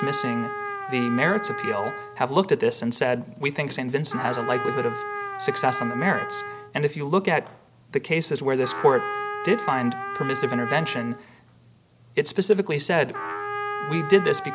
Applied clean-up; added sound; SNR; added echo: none; Trumpet; 8 dB; none.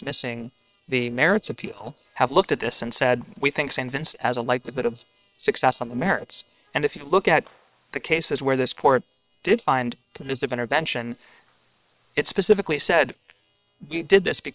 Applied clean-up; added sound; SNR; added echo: neural separator model SepFormer WHAM!.